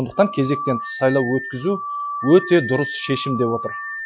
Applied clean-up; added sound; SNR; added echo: classical method Wiener filter.